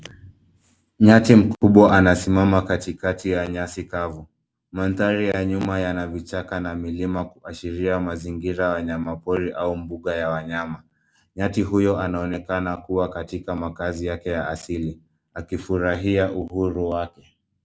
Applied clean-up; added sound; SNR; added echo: none; none; none; none.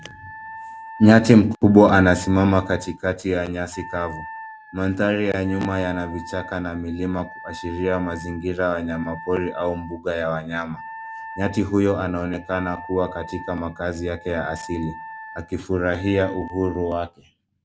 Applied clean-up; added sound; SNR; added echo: none; Wind instrument, woodwind instrument; 17 dB; none.